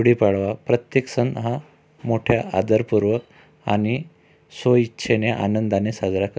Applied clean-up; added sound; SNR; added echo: none; none; none; none.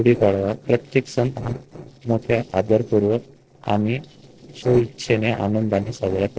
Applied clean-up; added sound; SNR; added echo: neural separator model SepFormer DNS4.